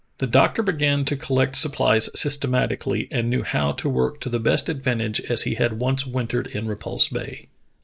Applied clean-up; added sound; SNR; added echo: neural mask model Resemble Enhance denoiser.